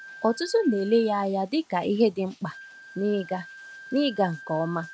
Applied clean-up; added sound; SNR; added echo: none; Wind instrument, woodwind instrument; 19 dB; none.